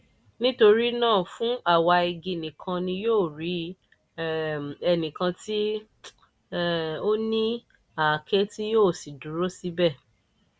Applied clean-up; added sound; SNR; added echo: none; none; none; none.